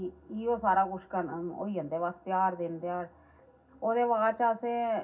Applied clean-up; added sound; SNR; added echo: none; none; none; reverberation time 0.4 s.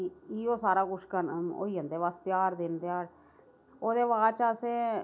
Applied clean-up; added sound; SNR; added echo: none; none; none; none.